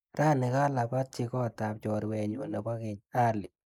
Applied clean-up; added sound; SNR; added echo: neural mask model Resemble Enhance denoiser.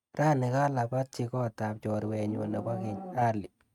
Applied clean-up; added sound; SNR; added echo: neural mask model RNNoise.